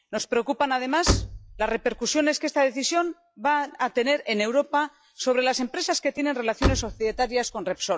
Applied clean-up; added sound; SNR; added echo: classical method log-MMSE.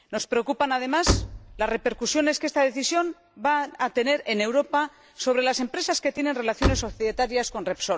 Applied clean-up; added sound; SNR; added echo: none; Slam; 4 dB; none.